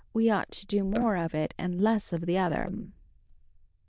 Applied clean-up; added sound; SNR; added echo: neural diffusion model UNIVERSE++.